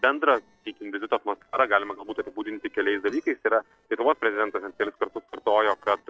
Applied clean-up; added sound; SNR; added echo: neural separator model SepFormer DNS4.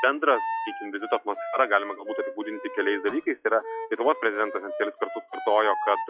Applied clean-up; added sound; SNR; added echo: classical method log-MMSE.